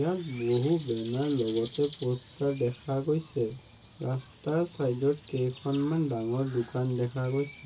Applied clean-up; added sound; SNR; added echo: none; Crow; 10 dB; reverberation time 0.2 s.